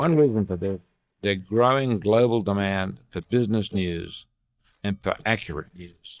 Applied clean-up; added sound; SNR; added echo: neural mask model DeepFilterNet 3.